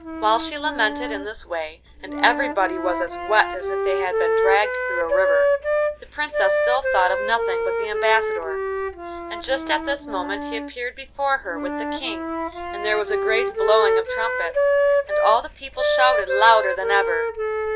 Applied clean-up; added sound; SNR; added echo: none; Wind instrument, woodwind instrument; 0 dB; none.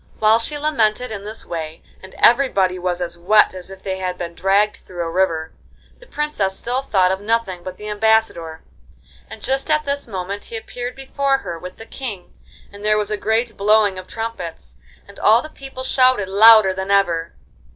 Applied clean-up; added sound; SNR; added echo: none; none; none; none.